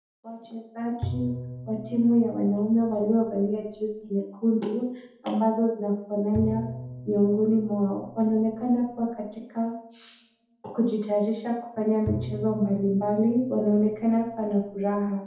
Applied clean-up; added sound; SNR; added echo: none; Bowed string instrument; 12 dB; reverberation time 0.8 s.